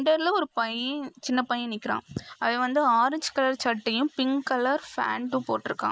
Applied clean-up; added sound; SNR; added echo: neural mask model Resemble Enhance denoiser.